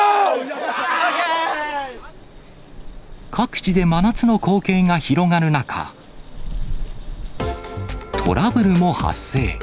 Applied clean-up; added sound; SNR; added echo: none; none; none; none.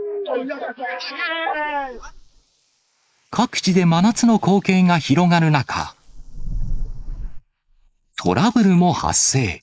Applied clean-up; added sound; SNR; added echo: neural mask model Resemble Enhance denoiser.